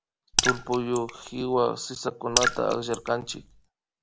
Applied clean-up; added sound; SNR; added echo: none; Raindrop / Splash, splatter; 1 dB; none.